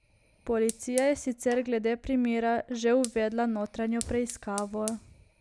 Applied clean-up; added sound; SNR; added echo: none; Fire; 16 dB; none.